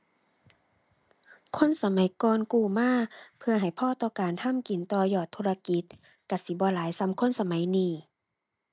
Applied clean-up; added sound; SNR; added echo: none; none; none; none.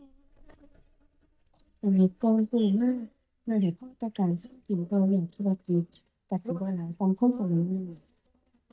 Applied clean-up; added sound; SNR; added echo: neural mask model DeepFilterNet 3.